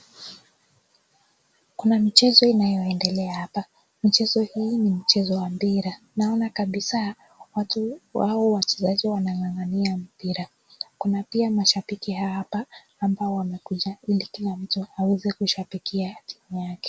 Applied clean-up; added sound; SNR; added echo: none; none; none; none.